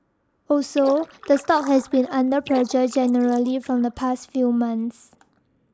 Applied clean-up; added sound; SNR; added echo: neural mask model Resemble Enhance denoiser.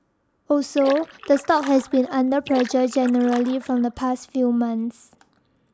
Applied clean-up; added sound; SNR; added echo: none; Splash, splatter; 16 dB; none.